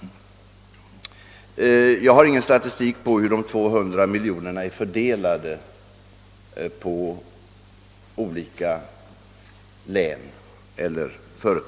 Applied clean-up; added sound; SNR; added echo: none; none; none; none.